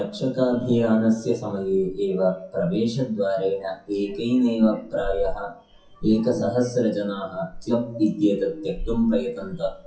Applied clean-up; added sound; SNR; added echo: classical method WPE with log-MMSE.